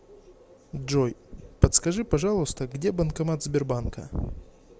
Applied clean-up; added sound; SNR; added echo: none; none; none; none.